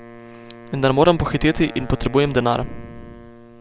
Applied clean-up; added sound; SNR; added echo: none; Wind instrument, woodwind instrument; 19 dB; none.